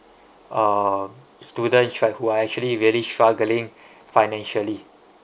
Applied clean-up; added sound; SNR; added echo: none; none; none; none.